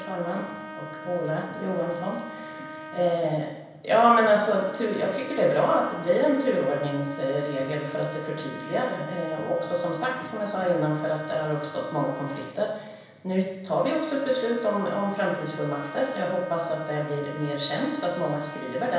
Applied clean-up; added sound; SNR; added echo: none; Trumpet; 13 dB; reverberation time 0.9 s.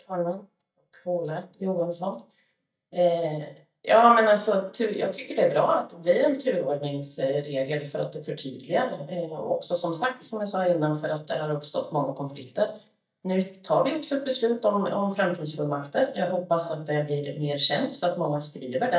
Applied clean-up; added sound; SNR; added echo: neural mask model DeepFilterNet 3.